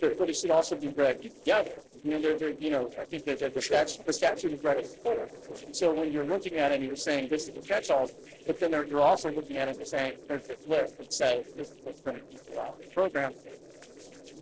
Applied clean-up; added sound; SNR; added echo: neural separator model SepFormer DNS4.